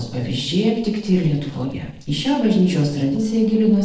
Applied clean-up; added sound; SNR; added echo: neural separator model SepFormer DNS4.